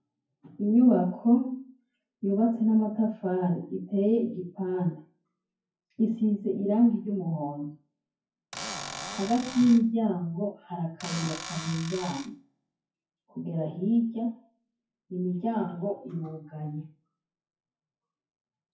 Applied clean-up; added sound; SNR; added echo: classical method WPE with log-MMSE.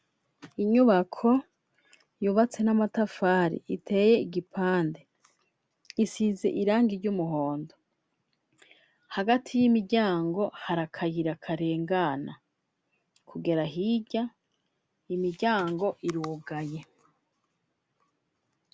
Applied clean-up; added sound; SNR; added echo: none; none; none; none.